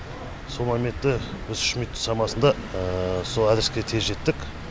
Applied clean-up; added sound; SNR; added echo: none; none; none; none.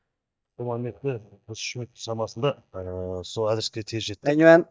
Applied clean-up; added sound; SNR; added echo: neural mask model DeepFilterNet 3.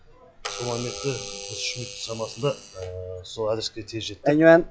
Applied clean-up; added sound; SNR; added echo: classical method log-MMSE.